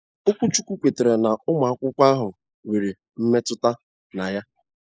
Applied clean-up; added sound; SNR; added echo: neural mask model Resemble Enhance denoiser.